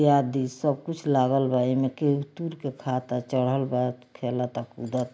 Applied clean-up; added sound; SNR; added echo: none; none; none; none.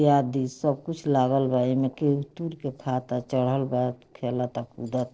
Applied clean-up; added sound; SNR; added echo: neural separator model SepFormer DNS4.